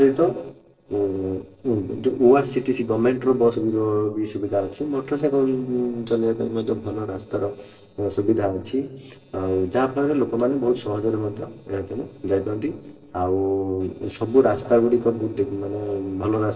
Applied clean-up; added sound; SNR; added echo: neural separator model SepFormer DNS4.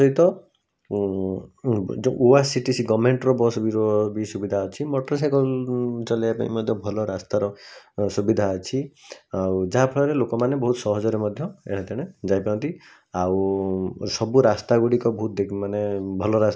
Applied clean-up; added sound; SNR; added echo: none; none; none; none.